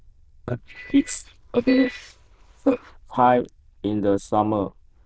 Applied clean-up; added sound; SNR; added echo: neural diffusion model UNIVERSE++.